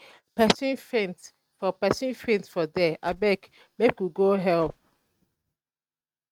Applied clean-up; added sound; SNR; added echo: neural mask model RNNoise.